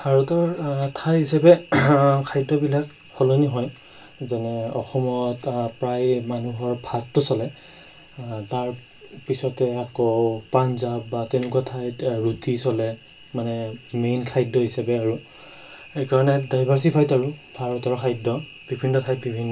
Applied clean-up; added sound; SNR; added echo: none; none; none; reverberation time 0.2 s.